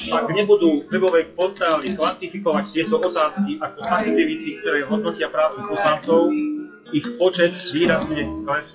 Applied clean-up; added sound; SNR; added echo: classical method WPE with log-MMSE.